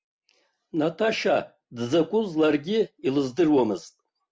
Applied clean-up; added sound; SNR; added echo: none; none; none; none.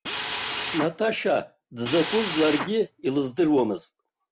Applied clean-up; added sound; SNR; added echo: none; Drill; 5 dB; none.